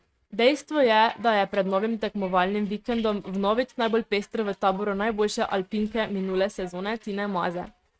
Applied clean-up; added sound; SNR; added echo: neural mask model RNNoise.